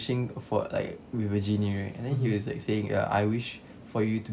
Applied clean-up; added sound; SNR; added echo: none; none; none; none.